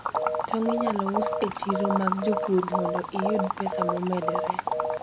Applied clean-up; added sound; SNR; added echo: none; Telephone + Liquid; -1 dB; none.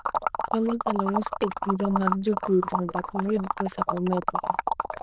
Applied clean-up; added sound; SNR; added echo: neural diffusion model UNIVERSE++.